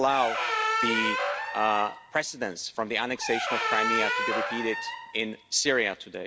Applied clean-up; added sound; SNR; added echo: none; Squeak; 1 dB; none.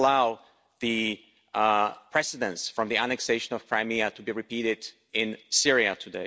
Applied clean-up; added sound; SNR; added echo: none; none; none; none.